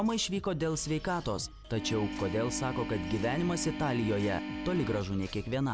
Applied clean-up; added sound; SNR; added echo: none; Organ; 6 dB; none.